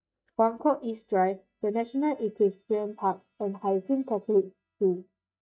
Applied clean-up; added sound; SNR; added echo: neural mask model DeepFilterNet 3.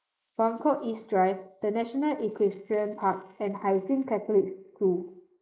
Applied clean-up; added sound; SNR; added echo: neural mask model Resemble Enhance denoiser.